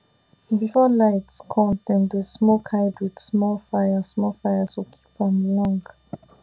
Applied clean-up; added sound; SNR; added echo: none; none; none; none.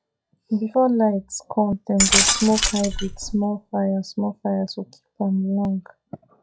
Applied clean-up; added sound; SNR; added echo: classical method log-MMSE.